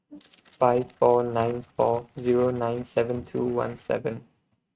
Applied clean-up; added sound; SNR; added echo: neural mask model RNNoise.